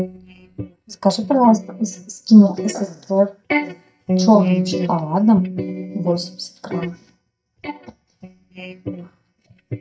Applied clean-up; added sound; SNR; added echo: neural mask model DeepFilterNet 3.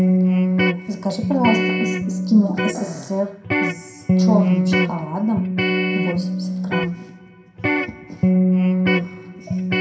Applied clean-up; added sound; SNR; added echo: none; Electric guitar; -5 dB; reverberation time 0.5 s.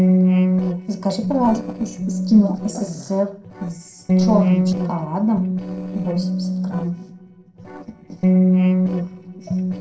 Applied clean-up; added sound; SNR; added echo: neural separator model SepFormer DNS4.